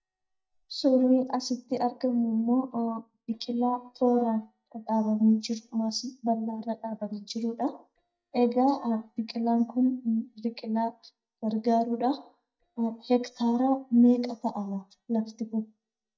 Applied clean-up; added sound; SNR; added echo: neural mask model DeepFilterNet 3.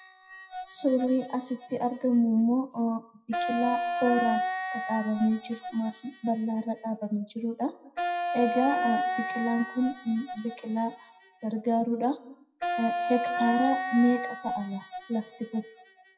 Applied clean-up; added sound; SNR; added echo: classical method WPE with log-MMSE.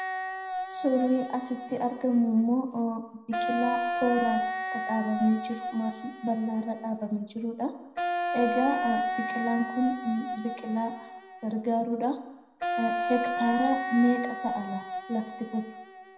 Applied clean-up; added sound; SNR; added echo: none; Wind instrument, woodwind instrument; 4 dB; reverberation time 0.8 s.